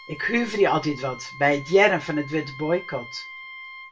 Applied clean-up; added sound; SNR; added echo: none; Wind instrument, woodwind instrument; 16 dB; reverberation time 0.2 s.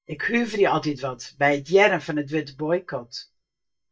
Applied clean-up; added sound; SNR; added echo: neural mask model DeepFilterNet 3.